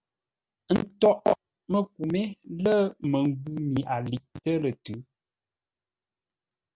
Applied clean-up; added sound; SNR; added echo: none; none; none; none.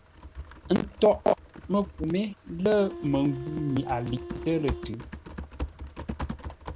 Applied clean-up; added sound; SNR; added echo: none; Typing + Wind instrument, woodwind instrument; 10 dB; none.